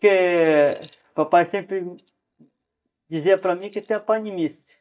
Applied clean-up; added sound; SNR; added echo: neural mask model DeepFilterNet 3.